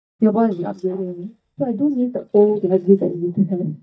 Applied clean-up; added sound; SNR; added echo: neural mask model DeepFilterNet 3.